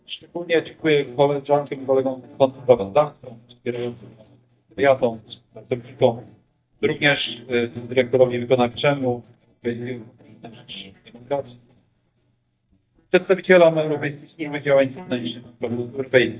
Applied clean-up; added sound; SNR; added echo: neural mask model DeepFilterNet 3.